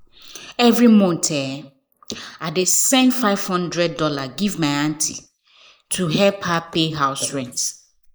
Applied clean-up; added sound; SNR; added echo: neural mask model Resemble Enhance denoiser.